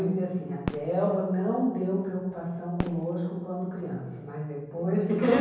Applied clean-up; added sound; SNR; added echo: none; Fireworks; 14 dB; reverberation time 1.1 s.